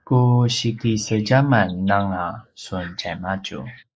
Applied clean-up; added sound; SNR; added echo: neural mask model Resemble Enhance denoiser.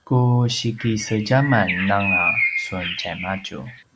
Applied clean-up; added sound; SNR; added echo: none; Bird; 5 dB; none.